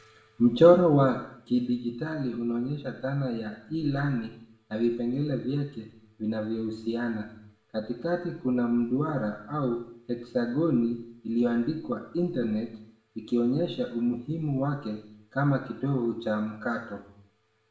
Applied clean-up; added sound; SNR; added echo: none; none; none; reverberation time 0.7 s.